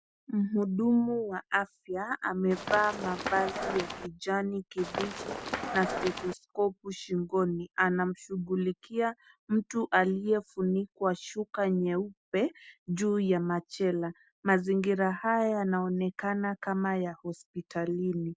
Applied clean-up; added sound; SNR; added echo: none; Run; 6 dB; none.